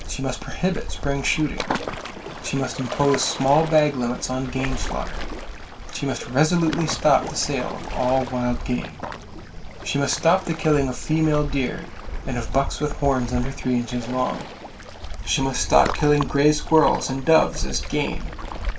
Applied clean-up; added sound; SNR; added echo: none; Waves, surf; 7 dB; reverberation time 0.2 s.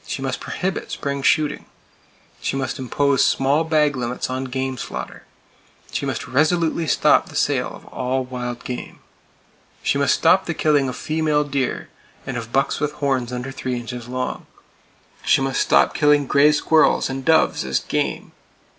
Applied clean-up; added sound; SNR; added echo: none; none; none; none.